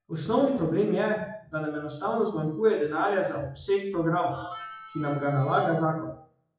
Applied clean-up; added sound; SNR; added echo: classical method WPE with log-MMSE.